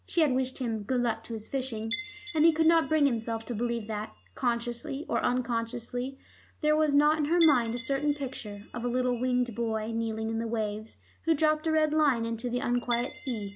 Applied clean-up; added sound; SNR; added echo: none; Chime; 14 dB; none.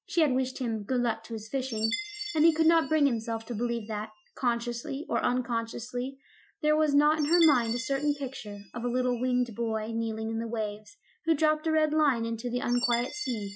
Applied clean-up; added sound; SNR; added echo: classical method Wiener filter.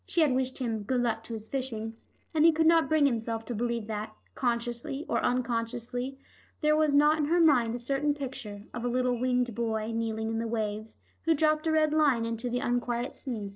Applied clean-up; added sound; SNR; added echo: neural separator model SepFormer DNS4.